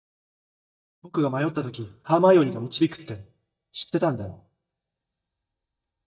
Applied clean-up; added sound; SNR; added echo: neural mask model DeepFilterNet 3.